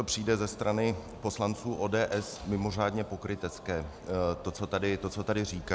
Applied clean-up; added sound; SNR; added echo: none; none; none; none.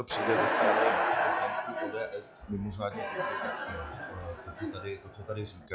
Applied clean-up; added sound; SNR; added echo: classical method log-MMSE.